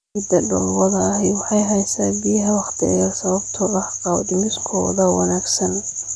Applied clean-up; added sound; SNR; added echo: none; none; none; none.